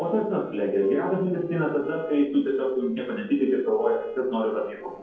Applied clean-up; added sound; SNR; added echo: neural separator model SepFormer DNS4.